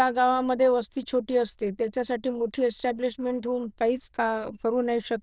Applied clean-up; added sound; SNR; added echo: neural diffusion model UNIVERSE++.